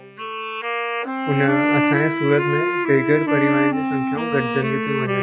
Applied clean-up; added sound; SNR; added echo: classical method log-MMSE.